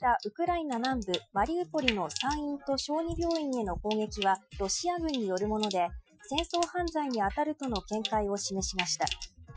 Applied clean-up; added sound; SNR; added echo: classical method Wiener filter.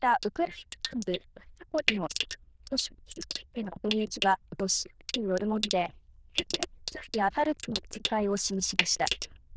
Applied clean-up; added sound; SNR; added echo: neural diffusion model UNIVERSE++.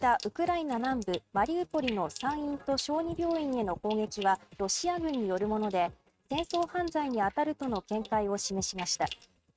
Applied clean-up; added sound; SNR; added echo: neural mask model RNNoise.